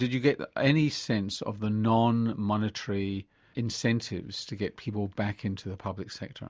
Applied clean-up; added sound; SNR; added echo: none; none; none; none.